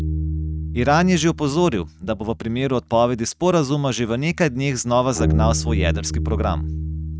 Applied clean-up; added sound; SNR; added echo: neural mask model RNNoise.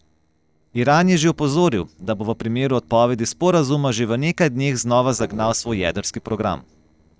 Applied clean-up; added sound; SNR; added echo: neural separator model SepFormer DNS4.